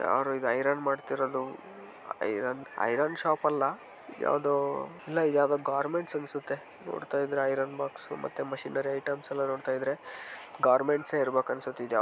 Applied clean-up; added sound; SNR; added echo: none; none; none; none.